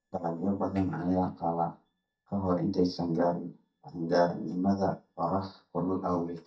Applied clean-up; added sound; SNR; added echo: neural mask model DeepFilterNet 3.